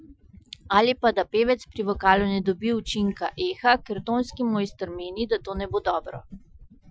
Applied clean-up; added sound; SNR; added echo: classical method Wiener filter.